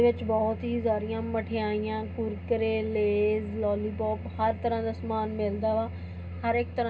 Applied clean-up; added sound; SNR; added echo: none; none; none; reverberation time 0.2 s.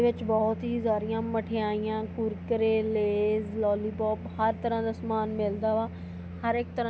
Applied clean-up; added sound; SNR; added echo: none; none; none; none.